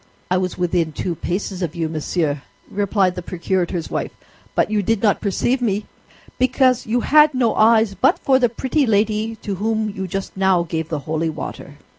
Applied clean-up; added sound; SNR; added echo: none; none; none; none.